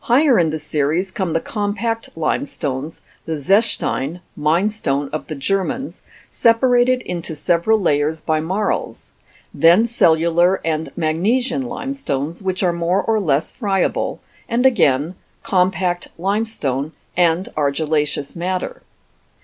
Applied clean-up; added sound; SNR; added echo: none; none; none; none.